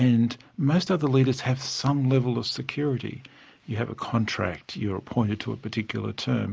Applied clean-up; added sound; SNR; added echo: none; none; none; none.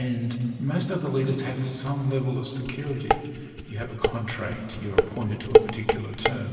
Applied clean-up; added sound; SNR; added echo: none; Dishes, pots, and pans; -3 dB; reverberation time 2.6 s.